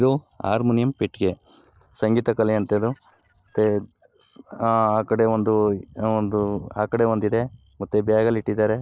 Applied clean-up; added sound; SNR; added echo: neural separator model SepFormer DNS4.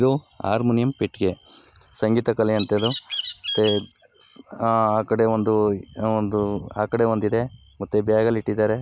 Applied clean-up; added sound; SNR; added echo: none; Bird; 8 dB; none.